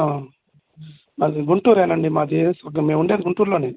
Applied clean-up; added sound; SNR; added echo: none; none; none; none.